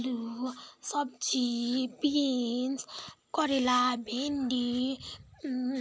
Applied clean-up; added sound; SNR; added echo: none; none; none; none.